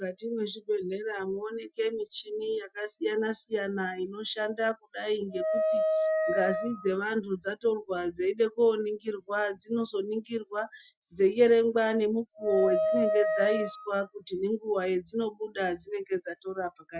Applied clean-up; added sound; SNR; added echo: classical method Wiener filter.